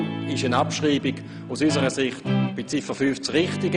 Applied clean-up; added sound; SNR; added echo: none; Guitar; 4 dB; none.